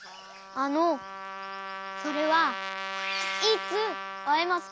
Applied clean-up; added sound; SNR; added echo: none; Trumpet; 7 dB; none.